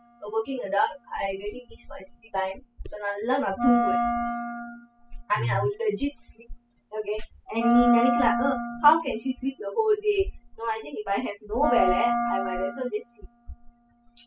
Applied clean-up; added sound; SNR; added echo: classical method spectral subtraction.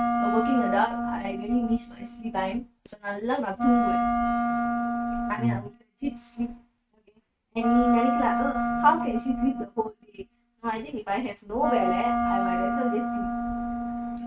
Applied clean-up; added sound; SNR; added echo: neural mask model RNNoise.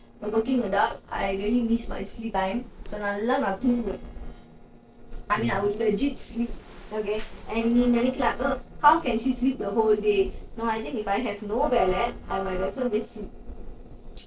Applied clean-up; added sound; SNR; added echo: neural separator model SepFormer DNS4.